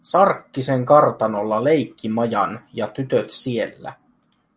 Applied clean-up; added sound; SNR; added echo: none; none; none; none.